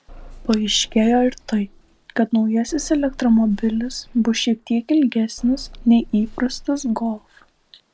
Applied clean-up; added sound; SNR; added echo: none; Bus / Engine; 20 dB; none.